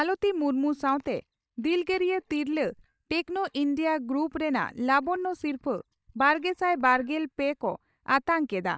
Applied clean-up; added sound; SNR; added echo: neural mask model DeepFilterNet 3.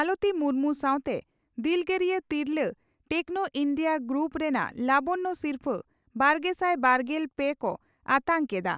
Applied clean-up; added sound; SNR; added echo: none; none; none; none.